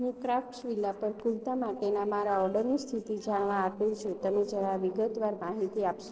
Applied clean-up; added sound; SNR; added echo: neural separator model SepFormer DNS4.